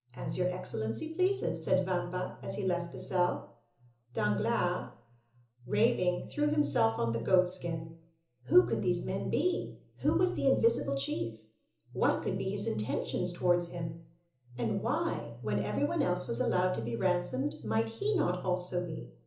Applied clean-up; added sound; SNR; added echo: none; none; none; reverberation time 0.7 s.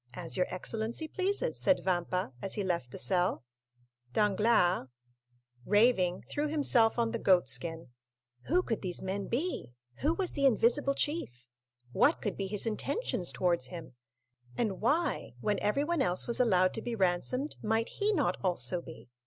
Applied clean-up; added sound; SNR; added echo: none; none; none; none.